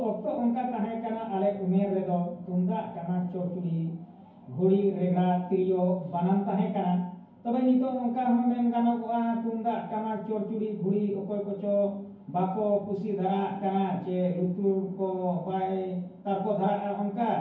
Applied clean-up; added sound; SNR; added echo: none; none; none; reverberation time 0.9 s.